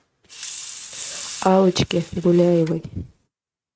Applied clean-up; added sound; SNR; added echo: neural mask model RNNoise.